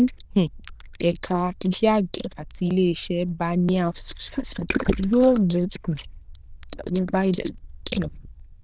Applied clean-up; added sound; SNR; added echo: neural diffusion model UNIVERSE++.